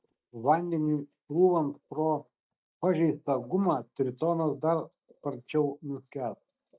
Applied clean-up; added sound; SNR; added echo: neural mask model DeepFilterNet 3.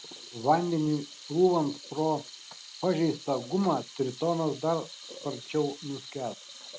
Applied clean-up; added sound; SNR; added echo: none; Sink (filling or washing) / Water tap, faucet; 16 dB; none.